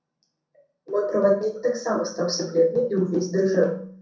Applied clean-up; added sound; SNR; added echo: none; none; none; reverberation time 0.6 s.